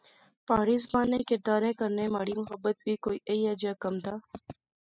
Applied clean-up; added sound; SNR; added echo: classical method spectral subtraction.